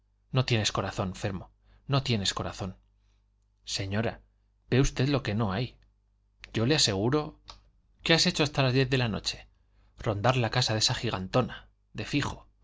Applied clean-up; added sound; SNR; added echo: none; none; none; none.